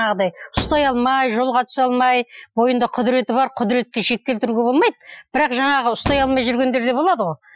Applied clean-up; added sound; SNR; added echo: classical method Wiener filter.